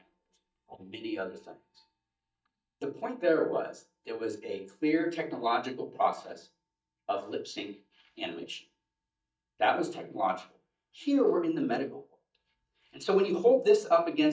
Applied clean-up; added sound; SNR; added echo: neural mask model DeepFilterNet 3.